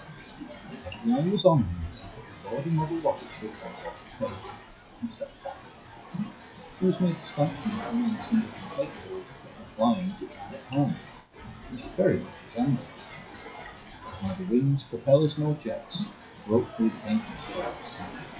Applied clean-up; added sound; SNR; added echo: classical method WPE with log-MMSE.